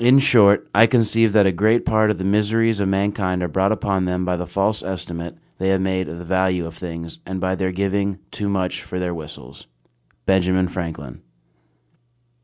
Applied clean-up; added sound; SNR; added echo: none; none; none; none.